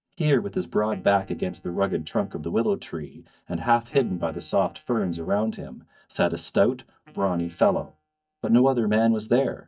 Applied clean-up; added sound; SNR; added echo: neural mask model DeepFilterNet 3.